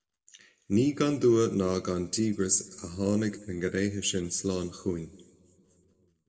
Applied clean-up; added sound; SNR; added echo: none; none; none; reverberation time 1.3 s.